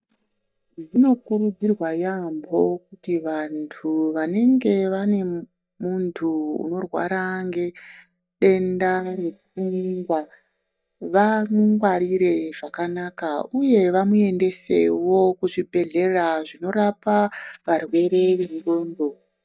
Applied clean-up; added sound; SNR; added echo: neural mask model DeepFilterNet 3.